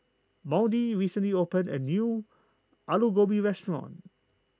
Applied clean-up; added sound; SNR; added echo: none; none; none; none.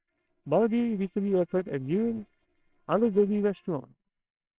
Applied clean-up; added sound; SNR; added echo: neural separator model SepFormer WHAMR!.